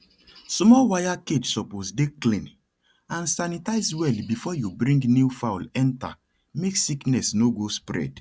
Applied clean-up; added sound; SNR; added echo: none; none; none; none.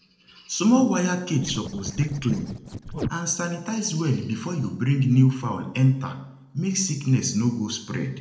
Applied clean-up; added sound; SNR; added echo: neural separator model SepFormer DNS4.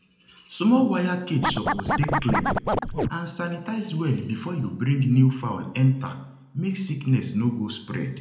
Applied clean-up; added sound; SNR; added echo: none; Scratching (performance technique); 0 dB; reverberation time 0.7 s.